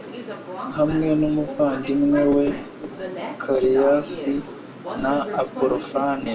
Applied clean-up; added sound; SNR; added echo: none; Subway, metro, underground; 11 dB; reverberation time 0.2 s.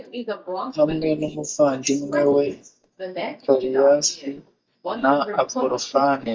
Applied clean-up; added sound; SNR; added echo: neural mask model DeepFilterNet 3.